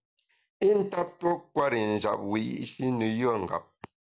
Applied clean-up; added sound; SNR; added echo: none; none; none; none.